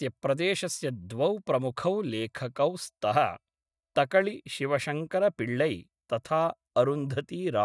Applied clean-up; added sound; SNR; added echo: neural mask model DeepFilterNet 3.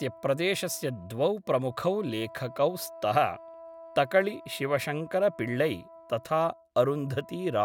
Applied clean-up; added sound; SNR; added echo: none; Wind instrument, woodwind instrument; 20 dB; none.